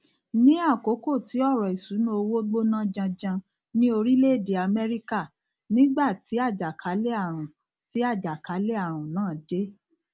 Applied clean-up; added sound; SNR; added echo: none; none; none; none.